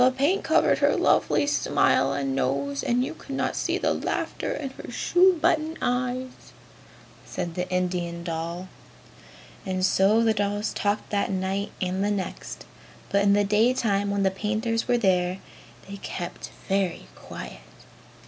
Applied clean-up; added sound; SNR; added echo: none; none; none; none.